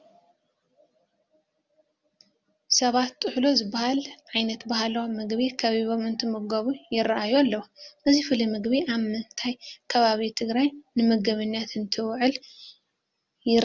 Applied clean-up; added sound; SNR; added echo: none; none; none; none.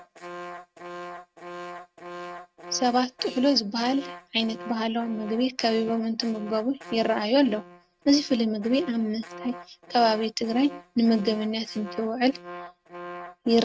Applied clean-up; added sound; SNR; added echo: neural mask model RNNoise.